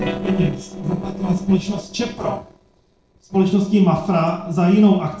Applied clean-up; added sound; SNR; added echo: neural separator model SepFormer DNS4.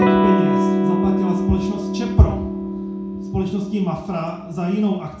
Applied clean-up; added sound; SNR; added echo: none; Electric guitar / Strum; -1 dB; reverberation time 0.5 s.